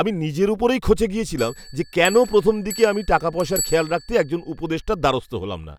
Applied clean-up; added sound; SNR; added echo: none; Bell; 17 dB; none.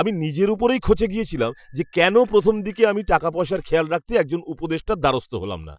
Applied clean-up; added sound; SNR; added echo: classical method Wiener filter.